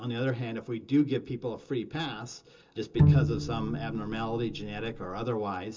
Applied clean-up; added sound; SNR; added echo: none; Bowed string instrument; -4 dB; reverberation time 0.2 s.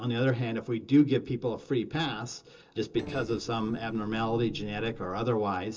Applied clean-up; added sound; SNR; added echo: neural separator model SepFormer DNS4.